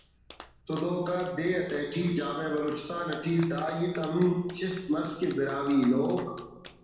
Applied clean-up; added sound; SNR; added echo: none; Clapping; 20 dB; reverberation time 1.0 s.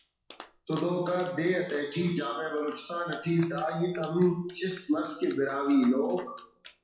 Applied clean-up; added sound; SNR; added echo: classical method WPE with log-MMSE.